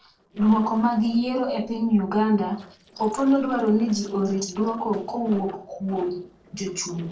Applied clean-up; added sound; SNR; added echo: neural separator model SepFormer DNS4.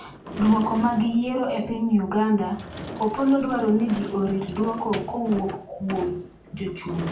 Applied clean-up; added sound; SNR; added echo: none; Sliding door / Slam; 13 dB; reverberation time 0.2 s.